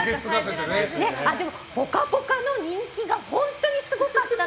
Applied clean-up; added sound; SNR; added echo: none; Tools / Domestic sounds, home sounds; 20 dB; none.